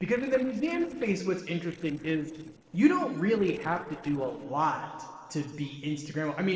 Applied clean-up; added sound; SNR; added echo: neural separator model SepFormer DNS4.